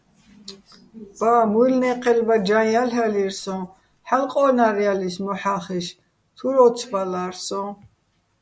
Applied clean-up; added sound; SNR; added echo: none; none; none; none.